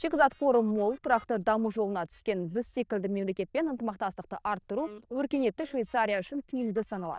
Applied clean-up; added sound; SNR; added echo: neural diffusion model UNIVERSE++.